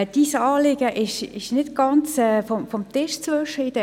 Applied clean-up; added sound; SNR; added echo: none; none; none; none.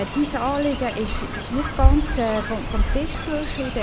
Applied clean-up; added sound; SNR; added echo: none; Fowl; -2 dB; none.